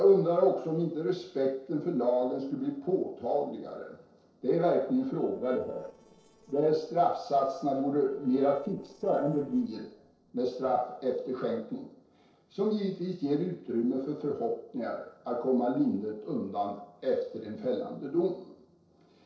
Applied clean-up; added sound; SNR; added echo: neural separator model SepFormer DNS4.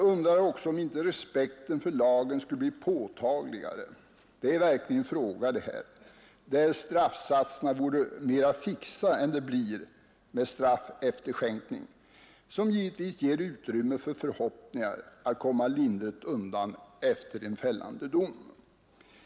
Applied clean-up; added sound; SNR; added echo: none; none; none; none.